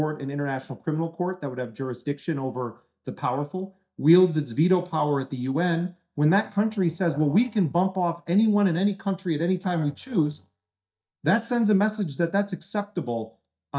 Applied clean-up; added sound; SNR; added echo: neural mask model DeepFilterNet 3.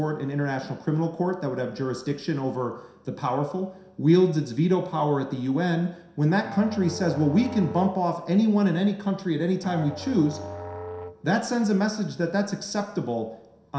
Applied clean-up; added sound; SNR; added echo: none; Musical instrument; 13 dB; reverberation time 0.7 s.